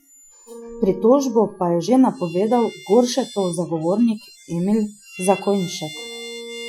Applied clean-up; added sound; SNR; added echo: classical method Wiener filter.